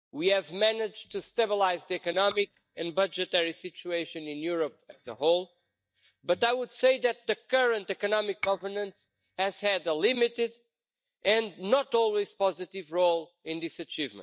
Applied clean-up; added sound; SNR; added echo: neural mask model DeepFilterNet 3.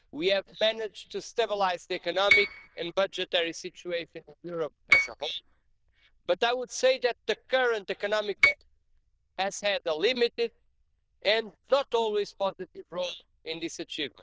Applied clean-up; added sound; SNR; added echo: neural diffusion model UNIVERSE++.